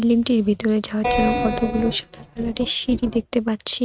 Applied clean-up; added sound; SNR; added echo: neural mask model RNNoise.